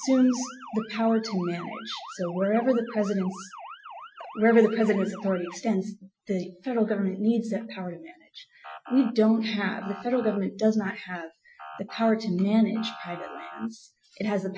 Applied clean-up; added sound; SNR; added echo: classical method Wiener filter.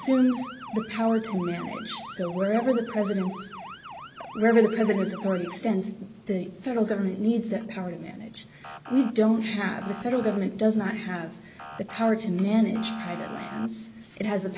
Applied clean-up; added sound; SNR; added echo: none; Motor vehicle (road) / Siren; 17 dB; none.